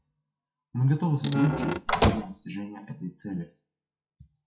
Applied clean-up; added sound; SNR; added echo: classical method WPE with log-MMSE.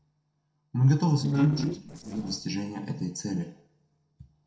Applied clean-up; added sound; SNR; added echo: neural separator model SepFormer DNS4.